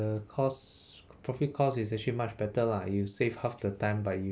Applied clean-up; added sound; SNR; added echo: none; none; none; none.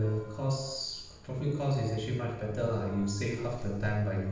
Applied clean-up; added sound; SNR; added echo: none; Church bell; 16 dB; reverberation time 0.7 s.